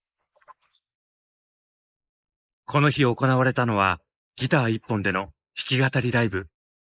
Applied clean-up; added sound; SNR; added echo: neural mask model Resemble Enhance denoiser.